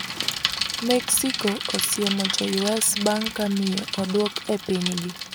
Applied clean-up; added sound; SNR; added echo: none; Bicycle; 4 dB; none.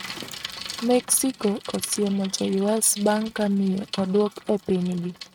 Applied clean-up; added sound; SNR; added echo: neural mask model RNNoise.